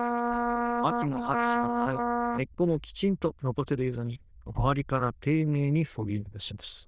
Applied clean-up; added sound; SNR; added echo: neural diffusion model UNIVERSE++.